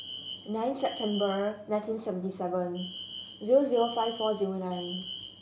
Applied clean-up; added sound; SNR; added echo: none; Alarm; 13 dB; none.